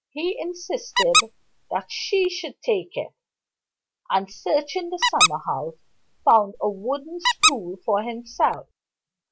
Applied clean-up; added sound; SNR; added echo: none; Squeak; 0 dB; none.